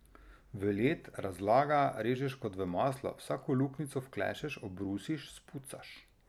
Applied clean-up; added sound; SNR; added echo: none; none; none; none.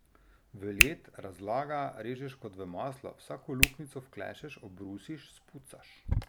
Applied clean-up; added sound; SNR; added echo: none; Hands; -4 dB; none.